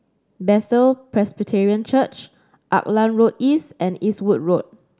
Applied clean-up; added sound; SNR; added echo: none; none; none; none.